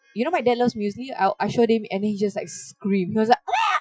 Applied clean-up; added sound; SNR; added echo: classical method Wiener filter.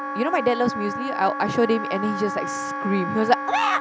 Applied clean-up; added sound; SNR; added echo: none; Wind instrument, woodwind instrument; 5 dB; none.